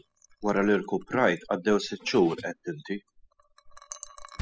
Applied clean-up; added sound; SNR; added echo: classical method spectral subtraction.